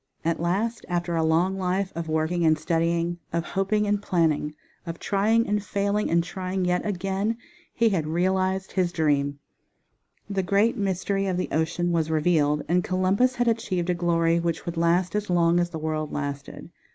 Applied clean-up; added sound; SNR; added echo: none; none; none; none.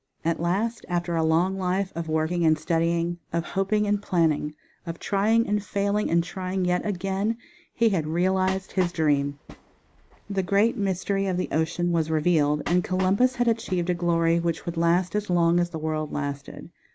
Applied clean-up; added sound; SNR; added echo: none; Train; 16 dB; none.